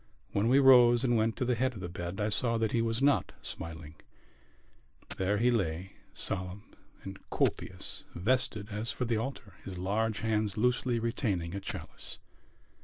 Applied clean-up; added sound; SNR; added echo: none; Coin (dropping); 15 dB; none.